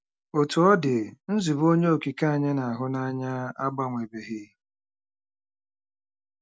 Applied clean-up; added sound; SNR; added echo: none; none; none; none.